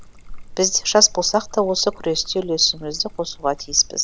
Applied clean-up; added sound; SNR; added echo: none; Trickle, dribble; 16 dB; none.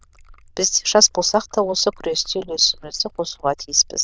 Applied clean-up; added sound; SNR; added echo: neural diffusion model UNIVERSE++.